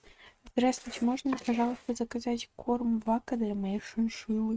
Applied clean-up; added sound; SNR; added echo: neural mask model RNNoise.